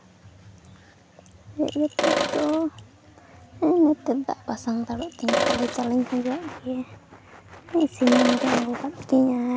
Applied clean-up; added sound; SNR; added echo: none; Sink (filling or washing); 1 dB; none.